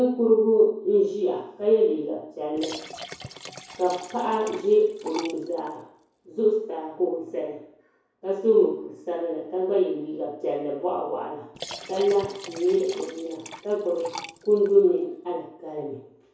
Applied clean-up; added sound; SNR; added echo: none; Liquid; 16 dB; reverberation time 0.6 s.